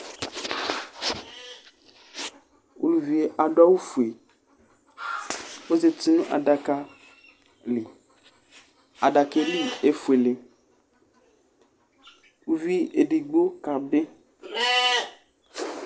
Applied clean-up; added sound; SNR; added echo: none; none; none; none.